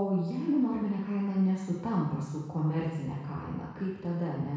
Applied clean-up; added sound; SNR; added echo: none; none; none; reverberation time 1.1 s.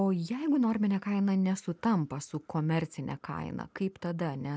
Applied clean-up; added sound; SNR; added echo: none; none; none; none.